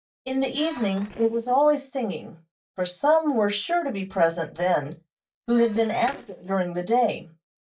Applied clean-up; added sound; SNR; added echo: neural mask model DeepFilterNet 3.